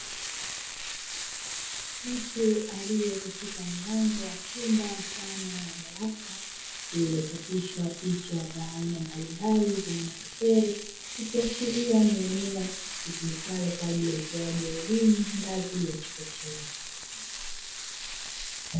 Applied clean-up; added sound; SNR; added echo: none; Frying (food); 8 dB; reverberation time 0.7 s.